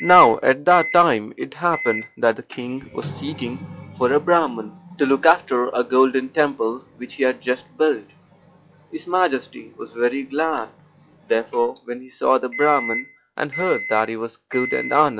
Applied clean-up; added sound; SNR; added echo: classical method log-MMSE.